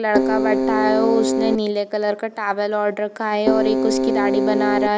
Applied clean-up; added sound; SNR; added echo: none; Keyboard (musical); -2 dB; none.